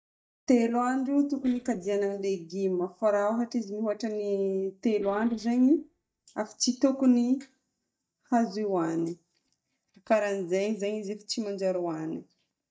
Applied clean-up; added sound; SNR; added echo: neural mask model DeepFilterNet 3.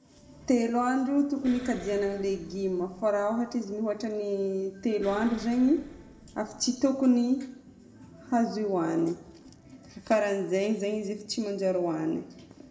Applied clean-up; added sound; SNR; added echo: none; Explosion; 20 dB; reverberation time 0.7 s.